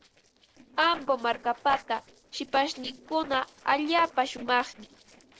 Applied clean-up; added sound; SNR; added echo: neural separator model SepFormer DNS4.